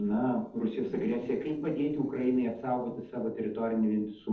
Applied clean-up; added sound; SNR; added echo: neural separator model SepFormer DNS4.